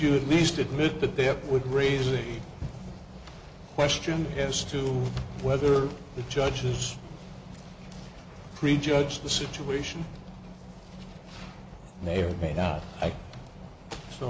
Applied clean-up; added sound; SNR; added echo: none; none; none; none.